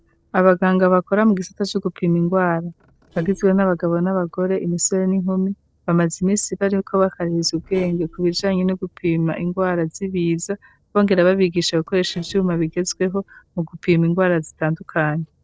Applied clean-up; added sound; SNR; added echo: neural separator model SepFormer DNS4.